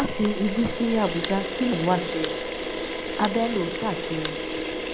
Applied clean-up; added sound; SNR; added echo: none; Camera; 3 dB; reverberation time 0.2 s.